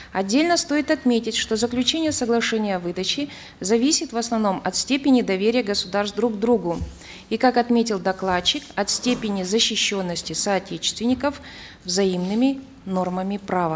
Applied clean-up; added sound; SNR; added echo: none; none; none; none.